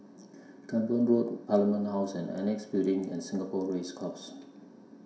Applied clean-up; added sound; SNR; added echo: none; none; none; reverberation time 0.7 s.